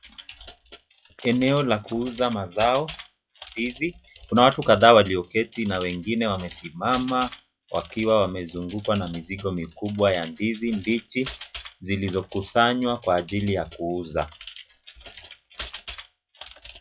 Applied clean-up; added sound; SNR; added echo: classical method log-MMSE.